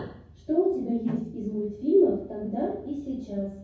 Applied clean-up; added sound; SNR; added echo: none; Bowed string instrument; 16 dB; reverberation time 0.6 s.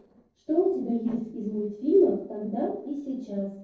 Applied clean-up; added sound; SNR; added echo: neural separator model SepFormer DNS4.